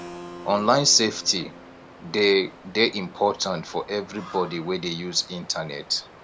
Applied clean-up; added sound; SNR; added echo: none; Keyboard (musical) + Water; 18 dB; none.